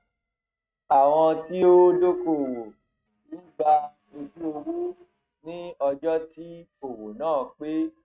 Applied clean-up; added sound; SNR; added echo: neural mask model RNNoise.